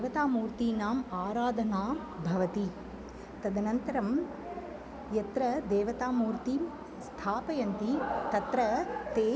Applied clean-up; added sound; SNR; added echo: none; none; none; none.